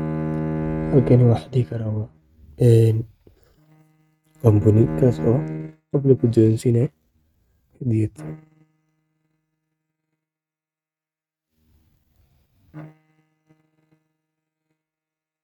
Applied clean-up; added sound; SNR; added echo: neural mask model RNNoise.